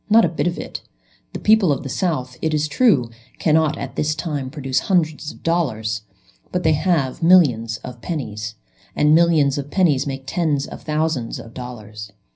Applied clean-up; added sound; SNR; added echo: none; none; none; reverberation time 0.4 s.